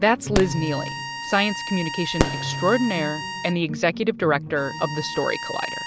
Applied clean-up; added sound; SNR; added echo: none; Fireworks + Bowed string instrument; 7 dB; none.